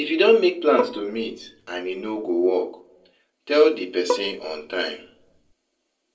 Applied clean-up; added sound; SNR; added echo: neural separator model SepFormer DNS4.